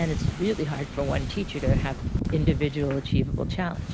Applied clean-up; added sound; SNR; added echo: none; Wind / Ocean; 0 dB; none.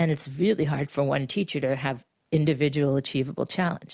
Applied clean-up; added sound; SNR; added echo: none; none; none; none.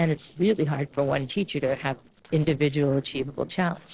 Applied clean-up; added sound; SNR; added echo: neural separator model SepFormer DNS4.